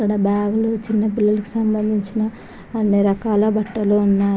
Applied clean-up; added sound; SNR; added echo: none; none; none; none.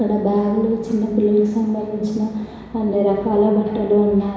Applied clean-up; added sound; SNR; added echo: none; none; none; reverberation time 1.0 s.